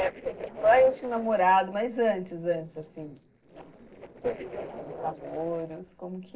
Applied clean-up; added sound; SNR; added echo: neural separator model SepFormer DNS4.